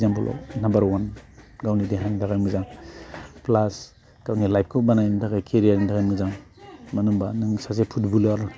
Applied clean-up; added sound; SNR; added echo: none; none; none; none.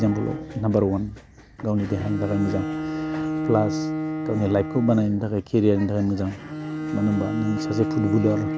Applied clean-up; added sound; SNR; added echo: none; Bowed string instrument; 5 dB; none.